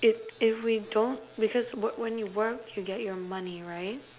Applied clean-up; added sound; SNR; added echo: none; none; none; none.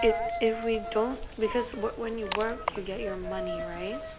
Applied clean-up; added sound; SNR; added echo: none; Coin (dropping); 5 dB; none.